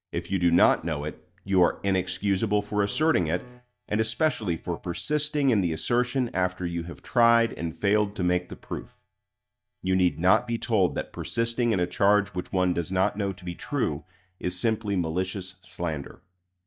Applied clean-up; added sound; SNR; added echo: neural mask model DeepFilterNet 3.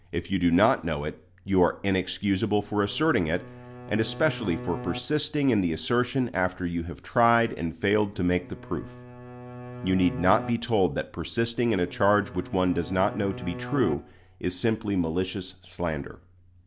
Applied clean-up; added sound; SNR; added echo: none; Bowed string instrument; 14 dB; none.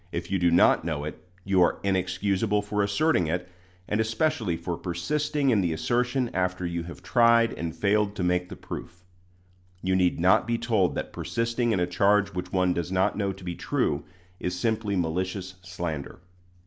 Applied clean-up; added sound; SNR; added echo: none; none; none; none.